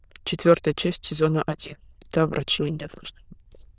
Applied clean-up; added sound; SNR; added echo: neural diffusion model UNIVERSE++.